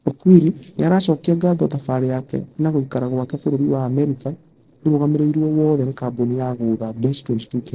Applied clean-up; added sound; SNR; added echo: neural separator model SepFormer DNS4.